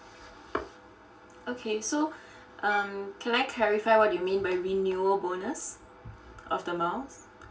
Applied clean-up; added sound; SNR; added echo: none; Bowed string instrument; 17 dB; reverberation time 0.2 s.